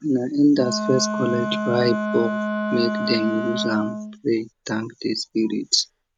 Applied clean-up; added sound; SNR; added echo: none; Wind instrument, woodwind instrument; 4 dB; none.